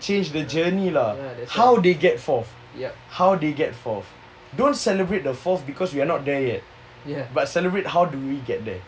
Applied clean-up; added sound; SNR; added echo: none; none; none; none.